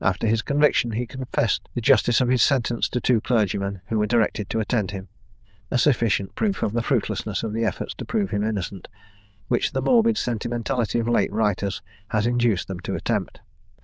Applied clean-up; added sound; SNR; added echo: neural diffusion model UNIVERSE++.